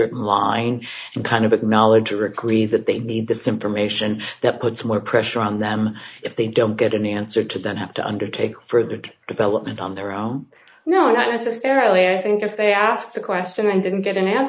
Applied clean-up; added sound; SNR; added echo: neural mask model Resemble Enhance denoiser.